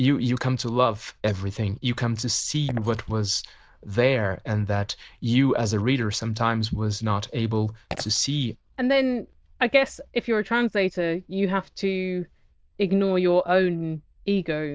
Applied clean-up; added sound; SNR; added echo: neural diffusion model UNIVERSE++.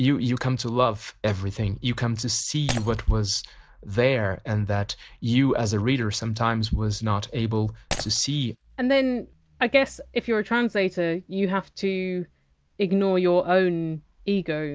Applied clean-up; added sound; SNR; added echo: none; Shatter; 13 dB; none.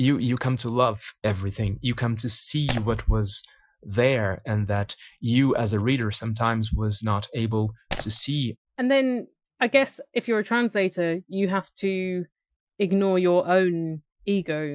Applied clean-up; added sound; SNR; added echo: classical method Wiener filter.